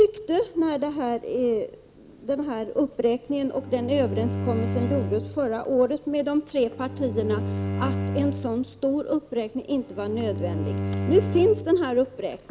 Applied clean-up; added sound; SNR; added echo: none; Bowed string instrument; 6 dB; none.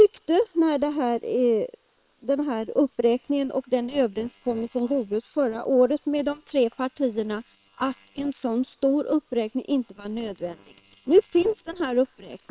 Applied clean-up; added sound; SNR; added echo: neural separator model SepFormer WHAM!.